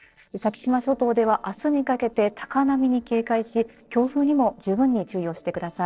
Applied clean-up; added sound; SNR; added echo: neural separator model SepFormer DNS4.